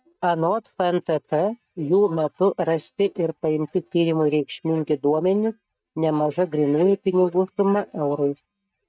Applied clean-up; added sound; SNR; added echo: neural mask model DeepFilterNet 3.